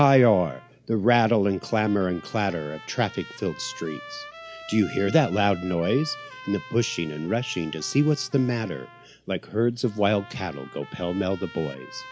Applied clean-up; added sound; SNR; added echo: none; Trumpet; 19 dB; none.